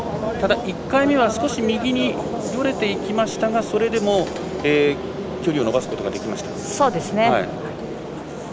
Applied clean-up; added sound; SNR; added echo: none; none; none; none.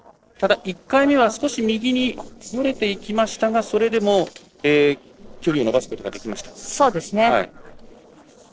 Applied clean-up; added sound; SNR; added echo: neural separator model SepFormer DNS4.